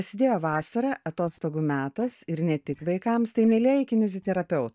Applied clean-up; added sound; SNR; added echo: neural mask model DeepFilterNet 3.